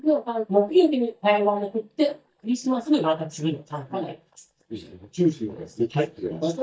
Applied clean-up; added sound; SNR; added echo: neural mask model DeepFilterNet 3.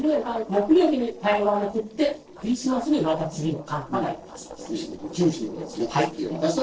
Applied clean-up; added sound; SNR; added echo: neural separator model SepFormer DNS4.